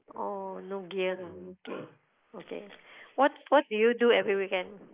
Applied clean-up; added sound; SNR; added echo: neural mask model Resemble Enhance denoiser.